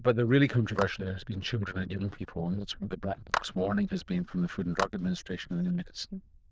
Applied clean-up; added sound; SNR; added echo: neural diffusion model UNIVERSE++.